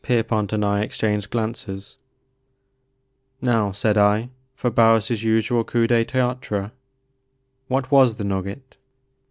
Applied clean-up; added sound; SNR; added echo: none; none; none; none.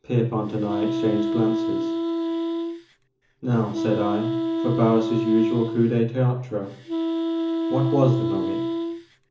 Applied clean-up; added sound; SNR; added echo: none; Wind instrument, woodwind instrument; 1 dB; reverberation time 0.7 s.